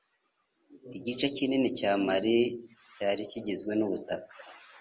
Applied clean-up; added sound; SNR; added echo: none; none; none; none.